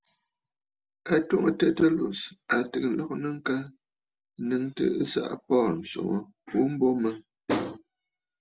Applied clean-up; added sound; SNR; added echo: none; none; none; none.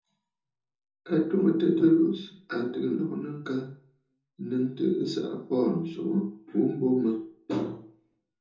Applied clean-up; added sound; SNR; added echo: none; none; none; reverberation time 0.6 s.